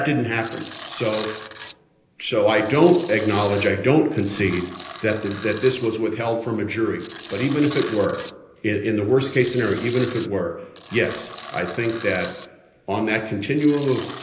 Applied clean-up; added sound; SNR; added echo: none; Tools; 11 dB; reverberation time 0.8 s.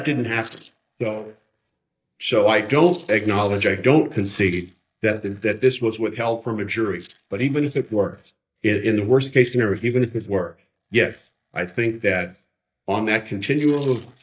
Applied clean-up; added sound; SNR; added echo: neural mask model DeepFilterNet 3.